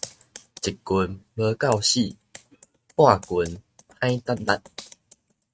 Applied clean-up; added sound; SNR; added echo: neural mask model RNNoise.